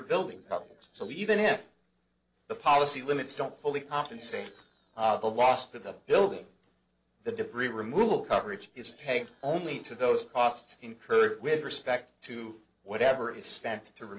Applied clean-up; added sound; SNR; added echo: neural separator model SepFormer DNS4.